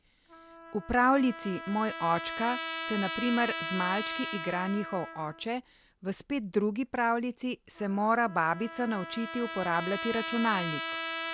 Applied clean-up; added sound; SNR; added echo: none; Trumpet; 8 dB; none.